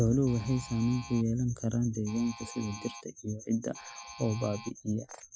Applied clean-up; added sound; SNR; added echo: classical method Wiener filter.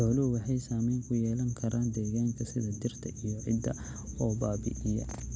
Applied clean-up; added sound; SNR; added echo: none; none; none; none.